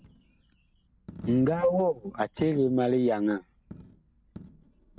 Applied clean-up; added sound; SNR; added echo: none; Coin (dropping); 19 dB; none.